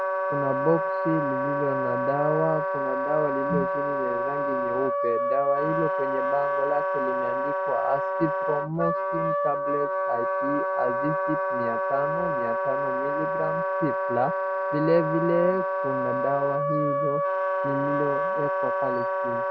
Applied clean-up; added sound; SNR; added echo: none; Wind instrument, woodwind instrument; -3 dB; none.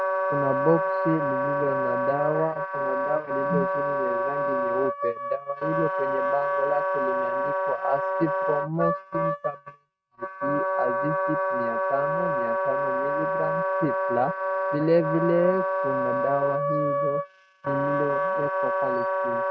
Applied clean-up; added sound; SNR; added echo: neural mask model RNNoise.